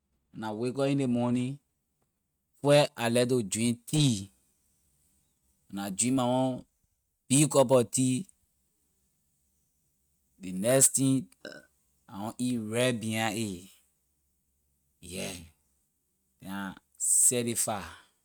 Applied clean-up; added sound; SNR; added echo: neural mask model RNNoise.